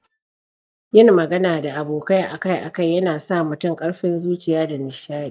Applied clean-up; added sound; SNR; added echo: neural mask model DeepFilterNet 3.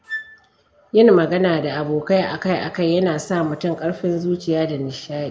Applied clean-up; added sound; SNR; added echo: none; Wind instrument, woodwind instrument; 16 dB; reverberation time 0.9 s.